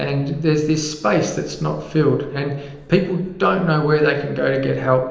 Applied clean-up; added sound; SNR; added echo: none; none; none; reverberation time 0.8 s.